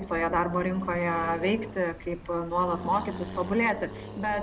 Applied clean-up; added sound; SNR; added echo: none; Accelerating, revving, vroom; 11 dB; none.